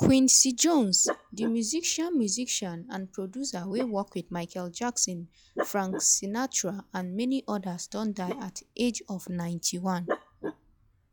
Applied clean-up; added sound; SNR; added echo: classical method log-MMSE.